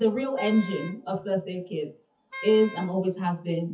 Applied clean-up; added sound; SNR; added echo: classical method WPE with log-MMSE.